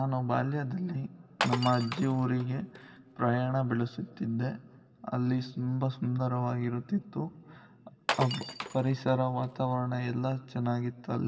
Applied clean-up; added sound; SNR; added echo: none; Glass; 8 dB; reverberation time 2.4 s.